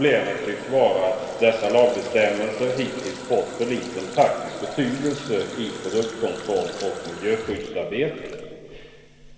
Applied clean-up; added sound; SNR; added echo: none; Water tap, faucet; 16 dB; reverberation time 2.5 s.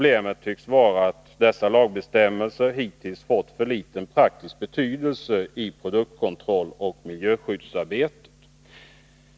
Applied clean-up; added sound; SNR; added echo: none; none; none; none.